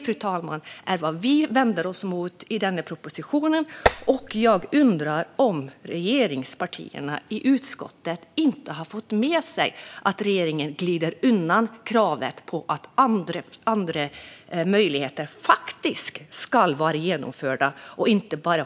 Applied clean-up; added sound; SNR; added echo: none; Tap; 2 dB; none.